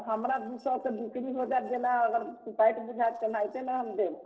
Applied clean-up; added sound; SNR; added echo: neural separator model SepFormer DNS4.